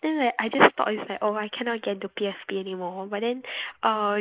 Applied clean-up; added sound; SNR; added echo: neural mask model Resemble Enhance denoiser.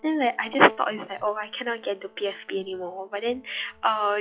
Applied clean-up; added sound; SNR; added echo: classical method log-MMSE.